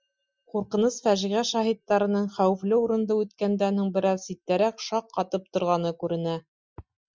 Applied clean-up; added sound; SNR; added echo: classical method Wiener filter.